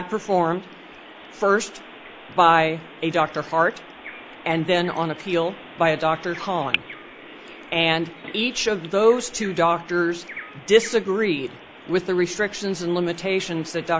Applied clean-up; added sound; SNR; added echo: none; Bird vocalization, bird call, bird song; 16 dB; none.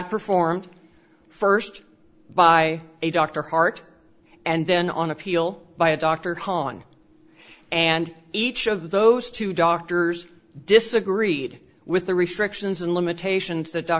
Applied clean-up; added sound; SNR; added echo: none; none; none; none.